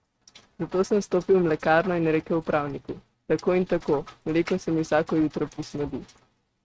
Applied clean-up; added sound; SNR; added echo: neural mask model RNNoise.